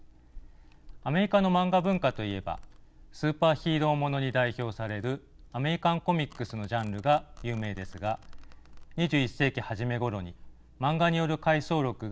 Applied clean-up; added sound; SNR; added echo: none; Domestic sounds, home sounds; 19 dB; none.